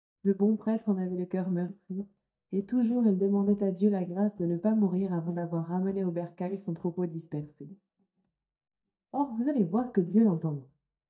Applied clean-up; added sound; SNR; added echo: neural mask model DeepFilterNet 3.